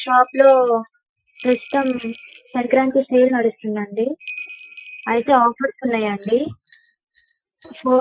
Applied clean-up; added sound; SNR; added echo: classical method Wiener filter.